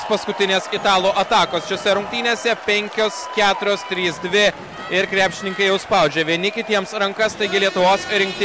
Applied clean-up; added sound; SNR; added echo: none; none; none; none.